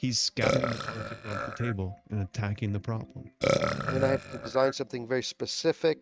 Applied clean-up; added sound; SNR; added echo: neural mask model RNNoise.